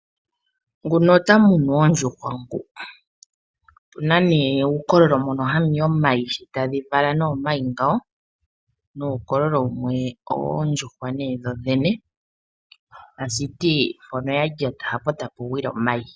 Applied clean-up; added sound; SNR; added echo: none; none; none; none.